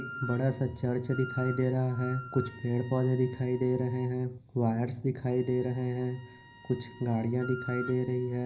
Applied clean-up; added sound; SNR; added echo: none; Wind instrument, woodwind instrument; 16 dB; reverberation time 0.5 s.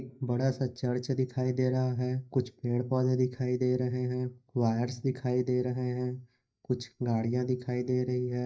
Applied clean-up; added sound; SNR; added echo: neural mask model DeepFilterNet 3.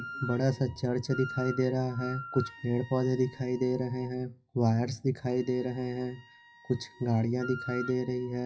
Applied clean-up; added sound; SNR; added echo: classical method WPE with log-MMSE.